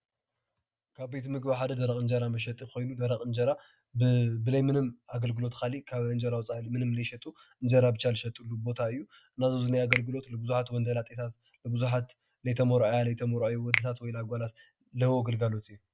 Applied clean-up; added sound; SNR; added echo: none; Finger snapping; 9 dB; none.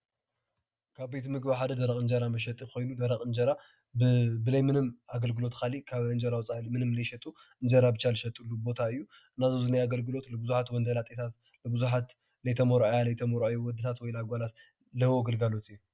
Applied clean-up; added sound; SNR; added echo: none; none; none; none.